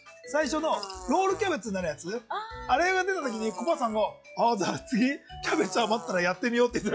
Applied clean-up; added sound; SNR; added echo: classical method log-MMSE.